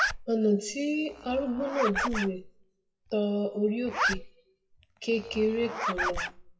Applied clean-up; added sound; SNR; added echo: classical method WPE with log-MMSE.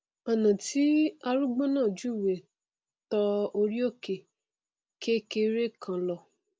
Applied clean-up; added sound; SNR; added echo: none; none; none; none.